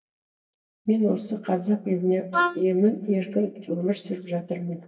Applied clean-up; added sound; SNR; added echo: neural mask model DeepFilterNet 3.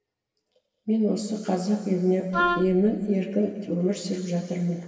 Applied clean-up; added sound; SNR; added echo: none; Wind instrument, woodwind instrument; 2 dB; reverberation time 2.5 s.